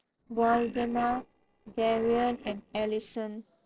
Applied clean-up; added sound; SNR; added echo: neural separator model SepFormer DNS4.